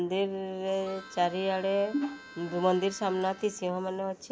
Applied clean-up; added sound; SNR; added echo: none; Harmonica; 19 dB; none.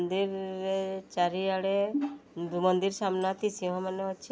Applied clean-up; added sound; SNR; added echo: none; none; none; none.